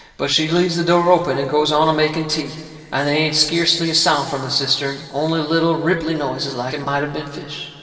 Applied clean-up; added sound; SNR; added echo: none; none; none; reverberation time 2.6 s.